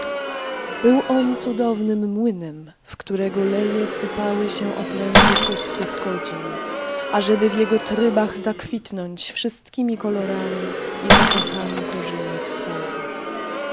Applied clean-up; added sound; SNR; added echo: none; Crowd + Shatter; 0 dB; none.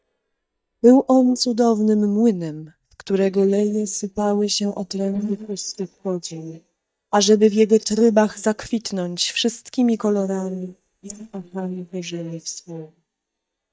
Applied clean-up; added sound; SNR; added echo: neural mask model DeepFilterNet 3.